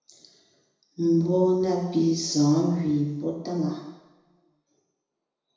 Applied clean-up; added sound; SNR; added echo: none; none; none; reverberation time 1.0 s.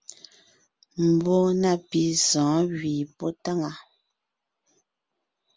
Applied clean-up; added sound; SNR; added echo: none; none; none; none.